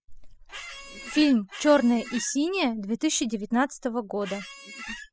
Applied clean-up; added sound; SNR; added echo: classical method spectral subtraction.